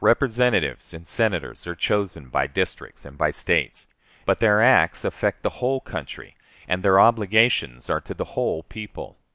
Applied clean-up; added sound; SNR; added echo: none; none; none; none.